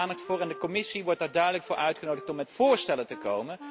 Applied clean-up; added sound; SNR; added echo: none; Wind instrument, woodwind instrument; 17 dB; none.